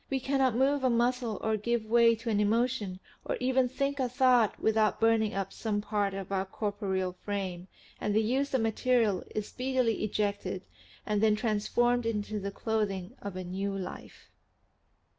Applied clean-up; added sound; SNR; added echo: none; none; none; none.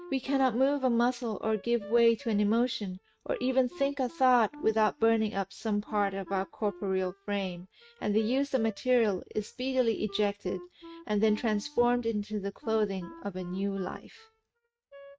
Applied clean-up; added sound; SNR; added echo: neural mask model RNNoise.